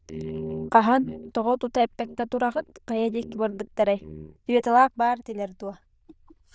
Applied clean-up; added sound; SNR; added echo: neural diffusion model UNIVERSE++.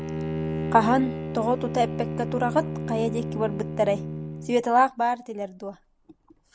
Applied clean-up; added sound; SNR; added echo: none; Bowed string instrument; 6 dB; none.